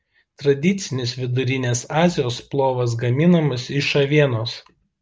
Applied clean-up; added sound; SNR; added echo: none; none; none; none.